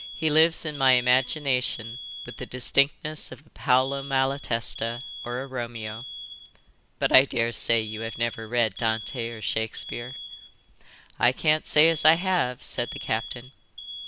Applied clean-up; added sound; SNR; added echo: none; Alarm; 13 dB; none.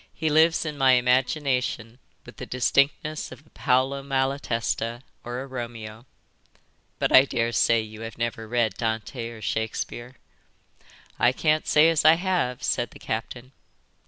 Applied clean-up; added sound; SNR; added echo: none; none; none; none.